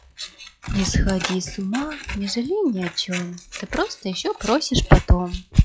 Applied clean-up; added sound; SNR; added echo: classical method log-MMSE.